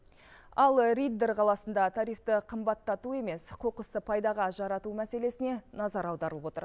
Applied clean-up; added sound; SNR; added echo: none; none; none; none.